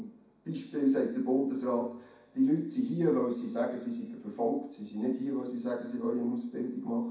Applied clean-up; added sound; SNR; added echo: none; none; none; reverberation time 0.6 s.